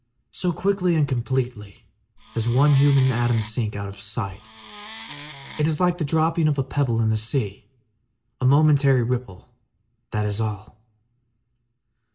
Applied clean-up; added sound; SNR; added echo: none; Wood; 16 dB; reverberation time 0.4 s.